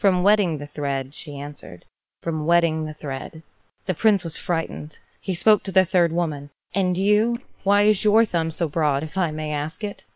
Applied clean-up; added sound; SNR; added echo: neural separator model SepFormer WHAM!.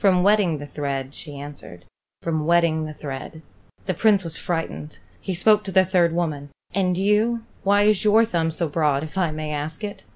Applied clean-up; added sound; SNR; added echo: none; none; none; none.